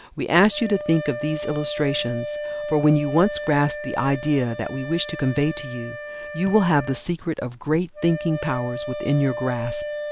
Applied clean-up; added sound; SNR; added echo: none; Wind instrument, woodwind instrument; 9 dB; none.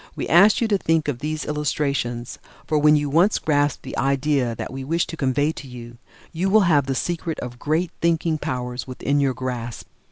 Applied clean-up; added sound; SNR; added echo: none; none; none; none.